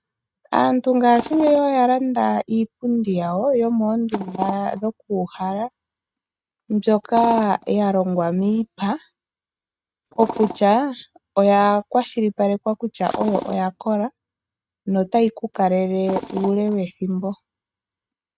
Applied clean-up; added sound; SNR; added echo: neural mask model RNNoise.